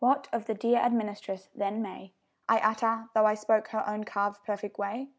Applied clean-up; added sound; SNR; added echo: none; none; none; none.